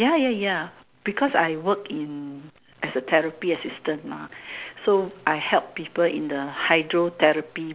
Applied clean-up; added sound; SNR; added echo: none; none; none; none.